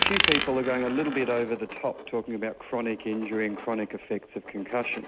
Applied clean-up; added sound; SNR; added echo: none; Coin (dropping); 3 dB; none.